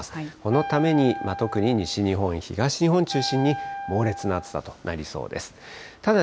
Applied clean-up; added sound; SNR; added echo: none; Wind instrument, woodwind instrument; 11 dB; none.